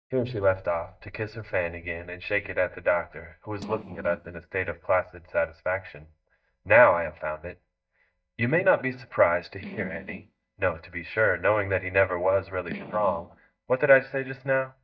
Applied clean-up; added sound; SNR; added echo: neural mask model DeepFilterNet 3.